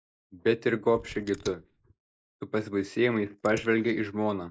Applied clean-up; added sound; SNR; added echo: neural mask model Resemble Enhance denoiser.